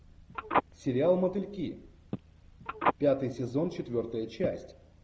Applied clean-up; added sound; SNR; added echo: none; Telephone; 5 dB; none.